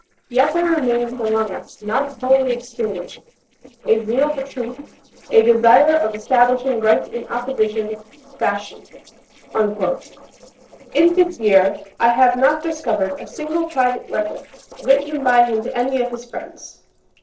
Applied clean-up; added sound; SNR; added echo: neural separator model SepFormer DNS4.